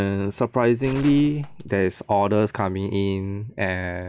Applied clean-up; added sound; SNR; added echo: none; Gunshot, gunfire; 18 dB; none.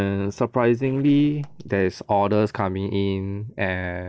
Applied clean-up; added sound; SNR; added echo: neural separator model SepFormer DNS4.